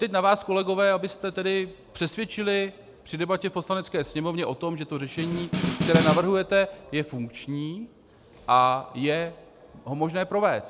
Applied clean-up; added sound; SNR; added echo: none; Snare drum; 0 dB; none.